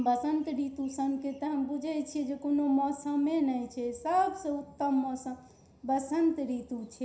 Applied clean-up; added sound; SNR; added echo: none; none; none; reverberation time 0.5 s.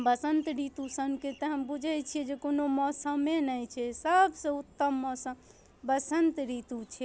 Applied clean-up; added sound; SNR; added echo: none; none; none; none.